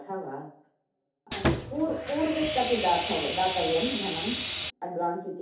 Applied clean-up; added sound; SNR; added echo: none; Sawing; 2 dB; reverberation time 0.5 s.